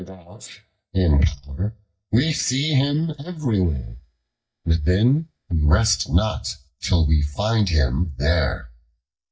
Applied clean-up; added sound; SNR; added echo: neural mask model DeepFilterNet 3.